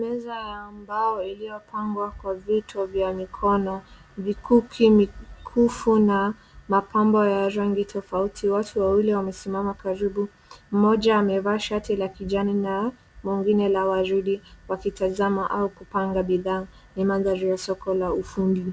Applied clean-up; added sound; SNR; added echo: none; none; none; none.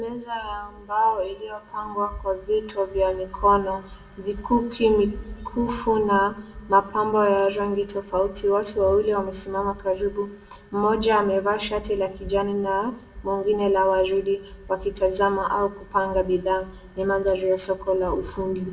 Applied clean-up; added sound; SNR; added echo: none; none; none; reverberation time 0.5 s.